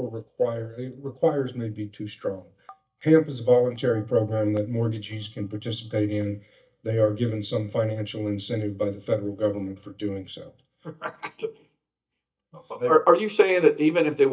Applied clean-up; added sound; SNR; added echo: neural mask model DeepFilterNet 3.